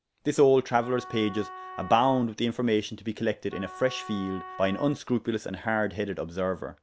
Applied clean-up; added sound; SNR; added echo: none; Wind instrument, woodwind instrument; 16 dB; none.